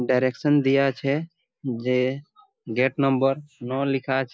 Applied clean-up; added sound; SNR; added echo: neural mask model Resemble Enhance denoiser.